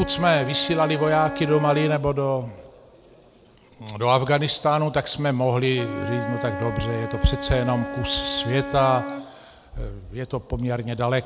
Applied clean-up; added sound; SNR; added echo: none; Wind instrument, woodwind instrument; 11 dB; none.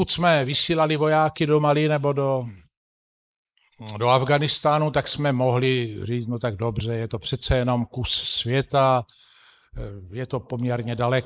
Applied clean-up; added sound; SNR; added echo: neural mask model Resemble Enhance denoiser.